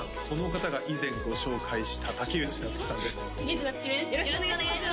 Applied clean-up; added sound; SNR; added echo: none; none; none; none.